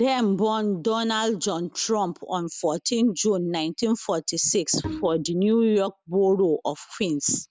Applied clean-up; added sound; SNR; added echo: none; Bowed string instrument; 13 dB; none.